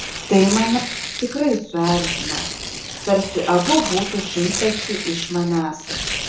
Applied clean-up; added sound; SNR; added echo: none; Tearing; 6 dB; reverberation time 0.6 s.